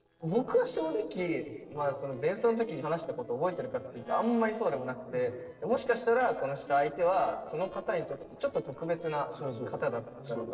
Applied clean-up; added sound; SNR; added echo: neural separator model SepFormer DNS4.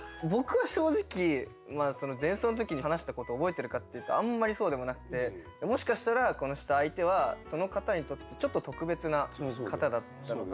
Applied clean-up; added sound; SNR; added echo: none; none; none; none.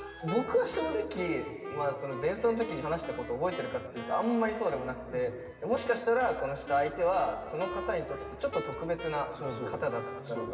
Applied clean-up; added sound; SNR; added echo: none; Wind instrument, woodwind instrument; 12 dB; reverberation time 2.3 s.